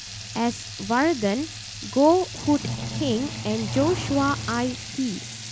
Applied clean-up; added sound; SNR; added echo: none; Water tap, faucet / Liquid + Truck; 8 dB; none.